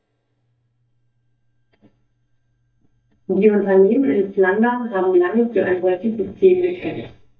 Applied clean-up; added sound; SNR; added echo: neural mask model DeepFilterNet 3.